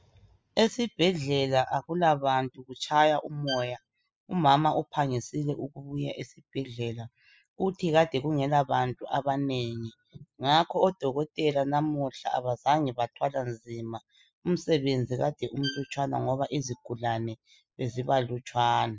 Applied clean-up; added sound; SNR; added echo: classical method spectral subtraction.